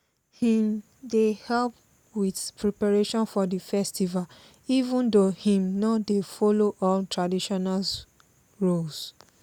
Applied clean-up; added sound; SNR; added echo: none; none; none; none.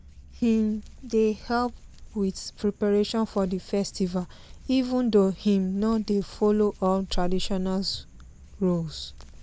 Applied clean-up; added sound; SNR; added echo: none; Hands; 12 dB; none.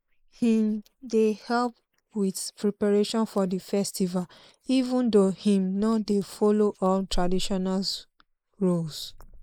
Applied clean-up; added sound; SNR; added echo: neural mask model Resemble Enhance denoiser.